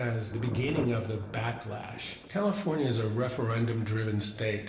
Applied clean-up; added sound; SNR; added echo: none; Thunder; 13 dB; reverberation time 0.8 s.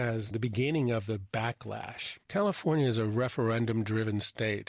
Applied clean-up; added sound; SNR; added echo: none; none; none; none.